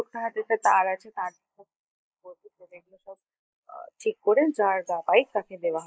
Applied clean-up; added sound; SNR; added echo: neural mask model Resemble Enhance denoiser.